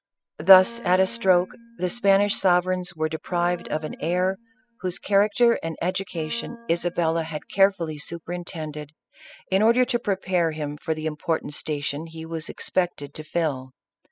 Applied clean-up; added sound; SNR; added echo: classical method spectral subtraction.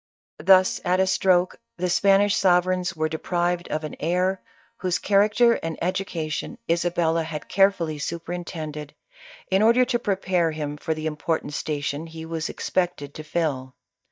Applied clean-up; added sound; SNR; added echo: neural mask model DeepFilterNet 3.